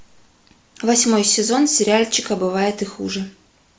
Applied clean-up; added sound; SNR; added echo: none; none; none; none.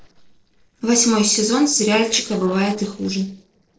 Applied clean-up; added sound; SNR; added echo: neural separator model SepFormer DNS4.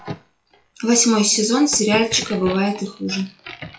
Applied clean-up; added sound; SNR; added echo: classical method WPE with log-MMSE.